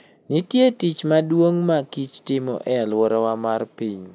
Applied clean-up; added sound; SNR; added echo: none; none; none; none.